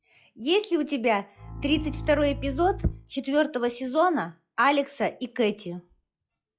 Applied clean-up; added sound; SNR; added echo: classical method log-MMSE.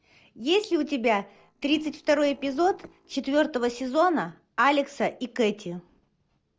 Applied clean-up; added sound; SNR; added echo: neural separator model SepFormer DNS4.